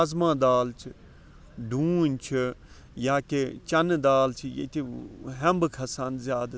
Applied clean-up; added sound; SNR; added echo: none; none; none; none.